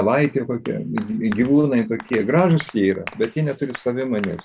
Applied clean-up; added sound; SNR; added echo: none; Applause; 19 dB; none.